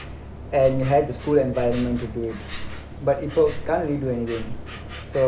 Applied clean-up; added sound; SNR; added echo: none; Insect; 10 dB; none.